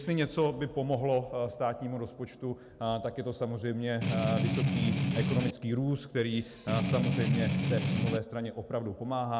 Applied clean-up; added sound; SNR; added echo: none; Strum; -3 dB; none.